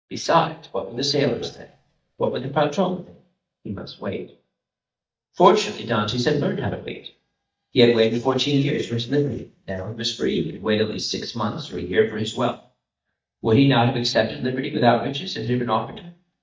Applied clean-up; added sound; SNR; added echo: neural mask model DeepFilterNet 3.